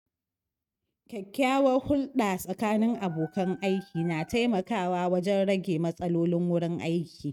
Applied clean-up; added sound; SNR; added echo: neural mask model RNNoise.